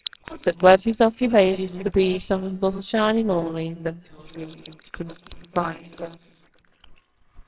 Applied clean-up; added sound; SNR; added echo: neural separator model SepFormer WHAMR!.